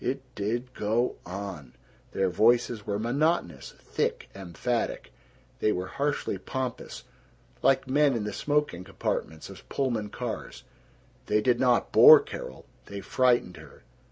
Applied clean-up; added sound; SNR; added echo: none; none; none; none.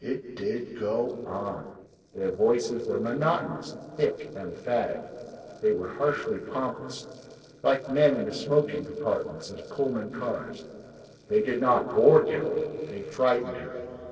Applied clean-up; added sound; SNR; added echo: neural separator model SepFormer DNS4.